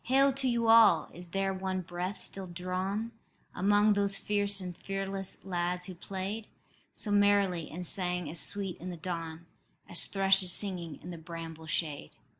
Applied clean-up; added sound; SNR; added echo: none; none; none; none.